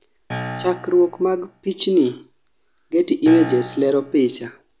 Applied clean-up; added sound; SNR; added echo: none; Piano; 13 dB; none.